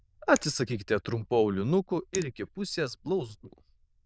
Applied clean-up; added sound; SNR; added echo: neural diffusion model UNIVERSE++.